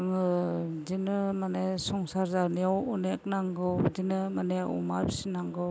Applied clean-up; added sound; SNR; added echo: none; none; none; none.